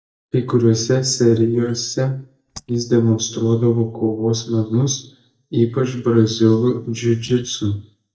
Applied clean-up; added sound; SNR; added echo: neural mask model DeepFilterNet 3.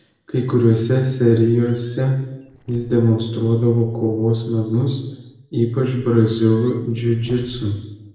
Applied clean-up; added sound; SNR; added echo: neural separator model SepFormer DNS4.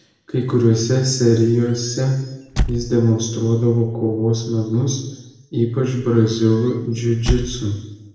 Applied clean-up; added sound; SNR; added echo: none; Squeak / Slam; 9 dB; reverberation time 1.0 s.